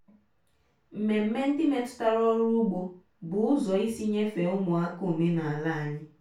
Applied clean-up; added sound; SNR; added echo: none; none; none; reverberation time 0.3 s.